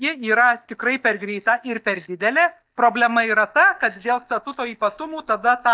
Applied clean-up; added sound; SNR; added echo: neural mask model DeepFilterNet 3.